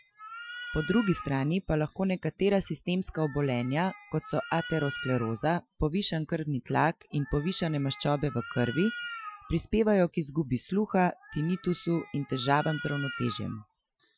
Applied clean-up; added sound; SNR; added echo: classical method Wiener filter.